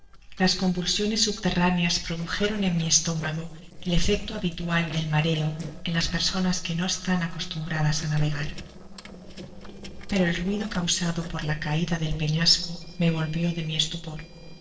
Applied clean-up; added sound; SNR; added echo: neural separator model SepFormer DNS4.